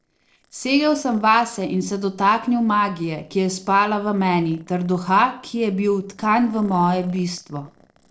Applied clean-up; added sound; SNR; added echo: neural separator model SepFormer DNS4.